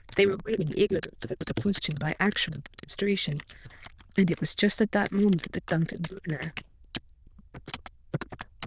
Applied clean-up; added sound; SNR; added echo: neural diffusion model UNIVERSE++.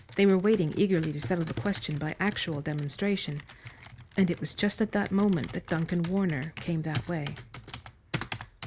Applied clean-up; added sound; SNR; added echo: none; Computer keyboard; 14 dB; none.